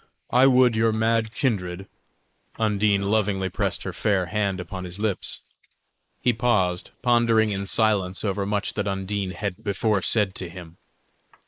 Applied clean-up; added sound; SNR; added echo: neural mask model Resemble Enhance denoiser.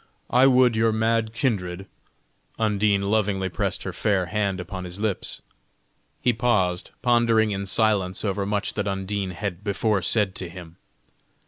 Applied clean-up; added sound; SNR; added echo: none; none; none; none.